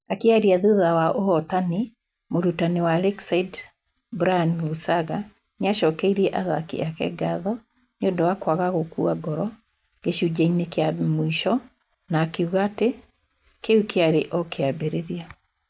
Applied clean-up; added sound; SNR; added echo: none; none; none; none.